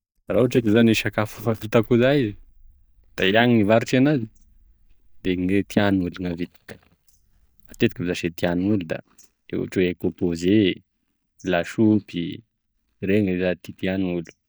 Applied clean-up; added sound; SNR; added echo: neural mask model DeepFilterNet 3.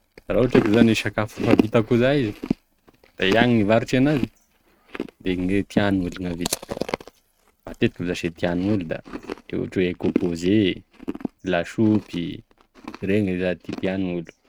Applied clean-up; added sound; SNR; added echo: neural mask model RNNoise.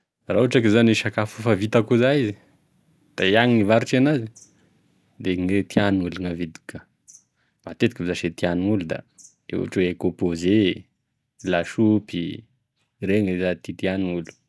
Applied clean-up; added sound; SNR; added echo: none; none; none; none.